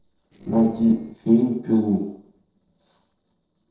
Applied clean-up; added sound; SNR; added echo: neural separator model SepFormer DNS4.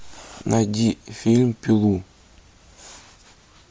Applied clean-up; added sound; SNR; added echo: none; none; none; none.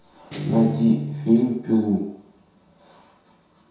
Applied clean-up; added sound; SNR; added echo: none; Guitar; 9 dB; reverberation time 0.7 s.